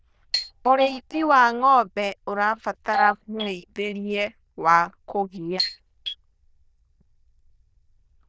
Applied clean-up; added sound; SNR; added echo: neural diffusion model UNIVERSE++.